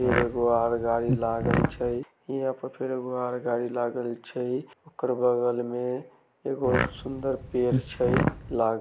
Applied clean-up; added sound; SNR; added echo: none; Fart; 1 dB; none.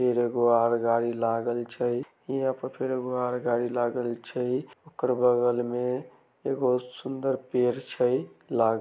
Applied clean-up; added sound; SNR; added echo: none; none; none; none.